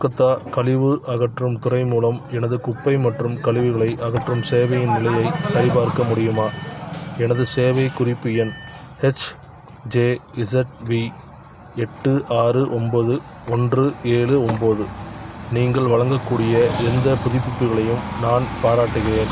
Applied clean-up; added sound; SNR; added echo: none; none; none; none.